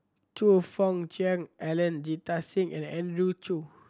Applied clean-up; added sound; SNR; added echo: none; none; none; none.